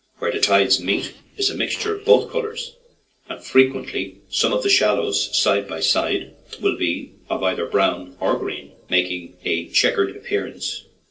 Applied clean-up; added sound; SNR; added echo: neural separator model SepFormer DNS4.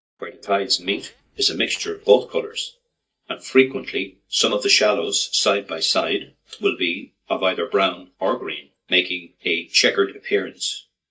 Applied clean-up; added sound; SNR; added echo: neural mask model DeepFilterNet 3.